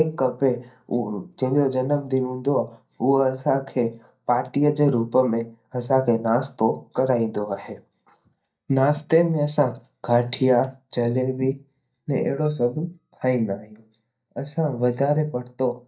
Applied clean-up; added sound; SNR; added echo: neural mask model DeepFilterNet 3.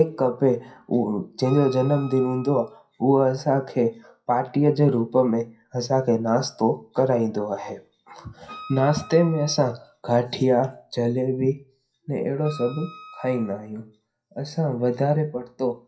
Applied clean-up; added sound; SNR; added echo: classical method WPE with log-MMSE.